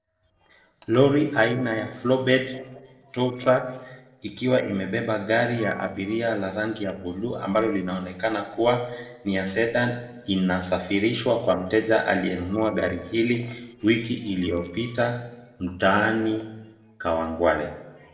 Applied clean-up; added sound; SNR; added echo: neural separator model SepFormer DNS4.